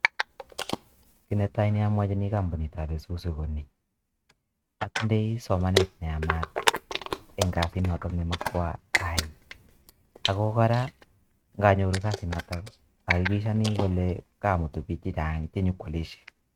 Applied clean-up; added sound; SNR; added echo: neural mask model RNNoise.